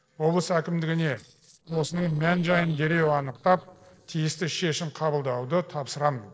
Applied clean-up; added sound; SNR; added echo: neural separator model SepFormer DNS4.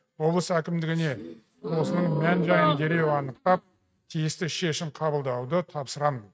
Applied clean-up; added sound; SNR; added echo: neural mask model RNNoise.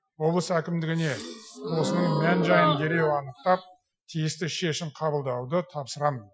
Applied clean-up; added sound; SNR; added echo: classical method Wiener filter.